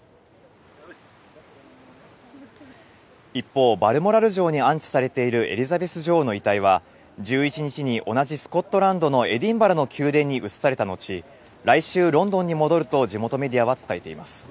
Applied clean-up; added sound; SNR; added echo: none; none; none; none.